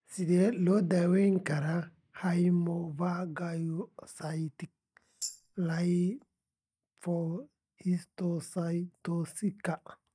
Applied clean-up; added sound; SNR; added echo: neural mask model DeepFilterNet 3.